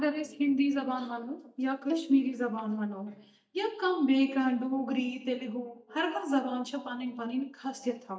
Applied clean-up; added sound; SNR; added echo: neural mask model DeepFilterNet 3.